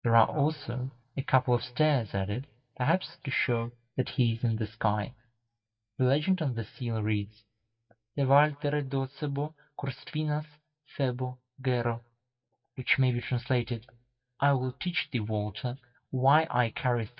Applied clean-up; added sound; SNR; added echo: neural mask model DeepFilterNet 3.